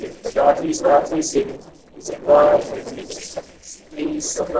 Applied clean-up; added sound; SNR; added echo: neural separator model SepFormer DNS4.